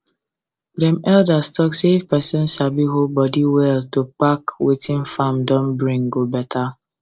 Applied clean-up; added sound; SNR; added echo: neural separator model SepFormer DNS4.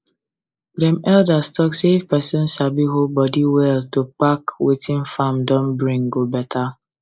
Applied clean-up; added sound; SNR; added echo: neural mask model Resemble Enhance denoiser.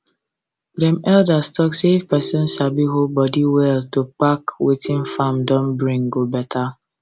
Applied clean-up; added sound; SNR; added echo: none; Ringtone; 15 dB; none.